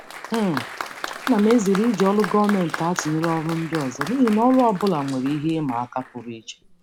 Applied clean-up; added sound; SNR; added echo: none; Applause; 12 dB; none.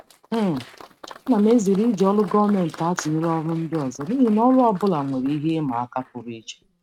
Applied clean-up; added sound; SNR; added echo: neural mask model RNNoise.